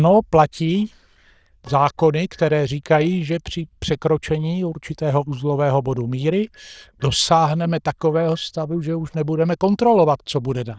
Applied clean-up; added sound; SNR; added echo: neural diffusion model UNIVERSE++.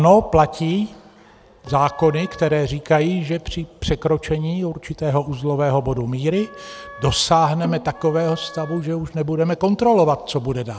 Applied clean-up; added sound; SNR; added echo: none; Wind instrument, woodwind instrument + Bowed string instrument; 18 dB; none.